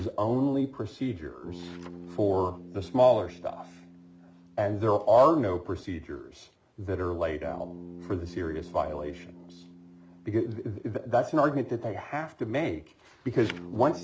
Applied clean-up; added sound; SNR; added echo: none; Bass guitar; 18 dB; none.